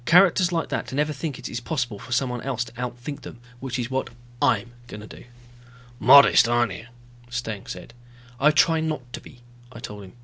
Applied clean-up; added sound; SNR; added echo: none; none; none; none.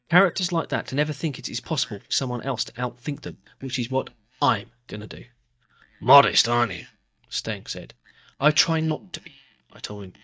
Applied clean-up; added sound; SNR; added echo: neural mask model DeepFilterNet 3.